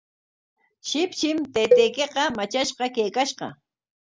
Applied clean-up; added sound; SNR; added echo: none; Cowbell; 0 dB; none.